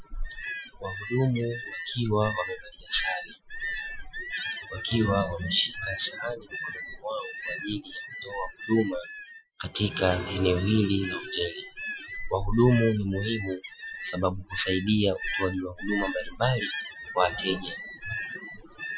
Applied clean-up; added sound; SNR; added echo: classical method Wiener filter.